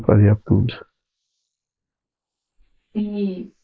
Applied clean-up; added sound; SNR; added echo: neural mask model Resemble Enhance denoiser.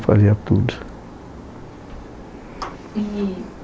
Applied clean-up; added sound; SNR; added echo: none; none; none; none.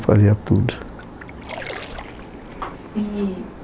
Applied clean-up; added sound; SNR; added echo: none; Splash, splatter; 16 dB; none.